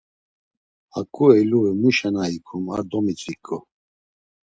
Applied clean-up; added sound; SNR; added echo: none; none; none; none.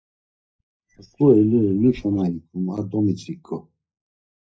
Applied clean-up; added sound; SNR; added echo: neural mask model DeepFilterNet 3.